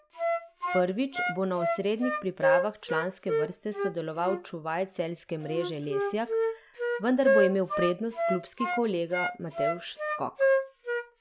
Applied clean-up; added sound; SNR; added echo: none; Wind instrument, woodwind instrument; -1 dB; none.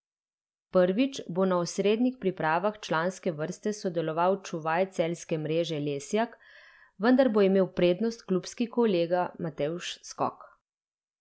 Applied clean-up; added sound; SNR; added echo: none; none; none; none.